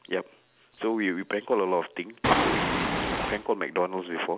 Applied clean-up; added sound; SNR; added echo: none; Waves, surf; -4 dB; none.